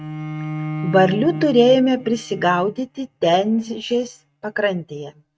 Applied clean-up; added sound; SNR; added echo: neural mask model RNNoise.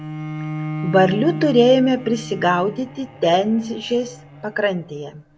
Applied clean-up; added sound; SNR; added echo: none; Bowed string instrument; 11 dB; none.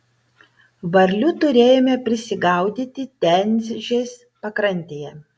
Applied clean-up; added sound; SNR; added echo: none; none; none; none.